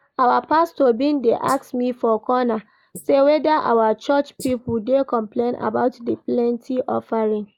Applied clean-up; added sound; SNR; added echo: neural mask model Resemble Enhance denoiser.